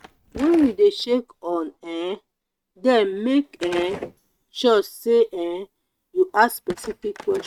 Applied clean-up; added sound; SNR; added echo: neural mask model RNNoise.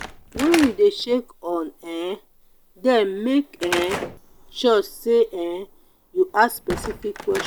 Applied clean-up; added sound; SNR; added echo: none; Slam / Wood; 12 dB; none.